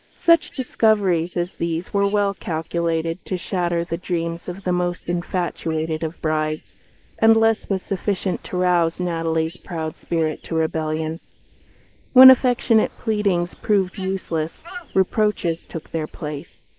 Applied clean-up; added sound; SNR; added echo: neural mask model Resemble Enhance denoiser.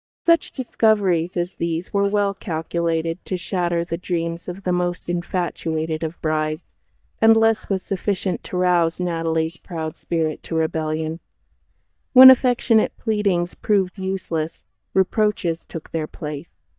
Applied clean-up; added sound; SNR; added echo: neural mask model DeepFilterNet 3.